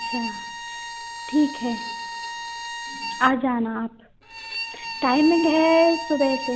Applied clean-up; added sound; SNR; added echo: none; Bowed string instrument; 8 dB; none.